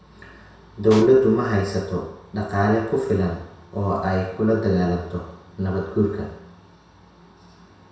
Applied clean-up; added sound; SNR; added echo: none; Explosion; 17 dB; reverberation time 0.7 s.